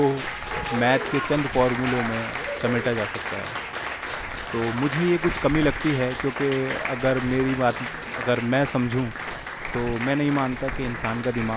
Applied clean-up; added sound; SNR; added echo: none; Applause; 6 dB; none.